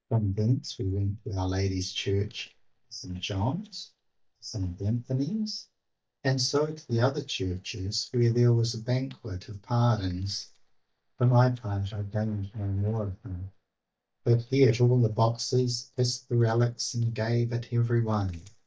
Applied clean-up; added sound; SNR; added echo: neural mask model DeepFilterNet 3.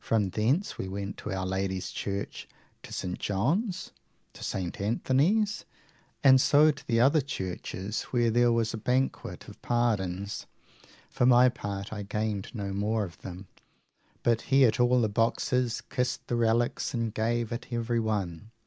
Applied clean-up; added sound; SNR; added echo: none; none; none; none.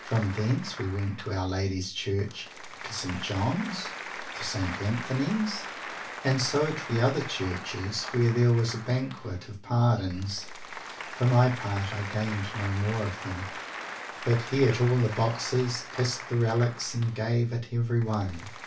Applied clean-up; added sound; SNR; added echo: none; Applause; 12 dB; reverberation time 0.3 s.